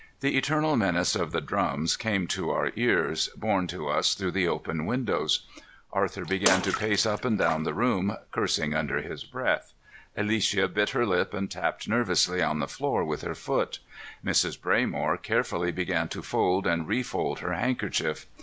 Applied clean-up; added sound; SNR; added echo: none; Bathtub (filling or washing) / Water / Splash, splatter; 5 dB; none.